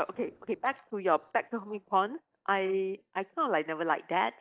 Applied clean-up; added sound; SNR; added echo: neural mask model DeepFilterNet 3.